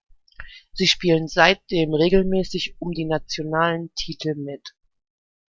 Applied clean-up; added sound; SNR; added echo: none; none; none; none.